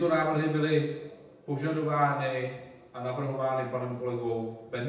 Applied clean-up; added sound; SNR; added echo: none; none; none; reverberation time 0.8 s.